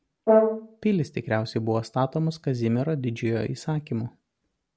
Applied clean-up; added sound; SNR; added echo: none; Brass instrument; -1 dB; none.